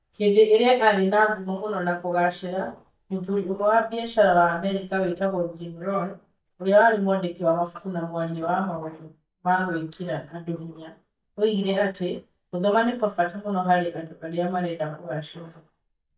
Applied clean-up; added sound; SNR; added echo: neural mask model DeepFilterNet 3.